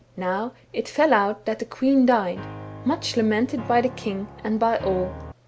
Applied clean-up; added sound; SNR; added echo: none; Piano; 14 dB; none.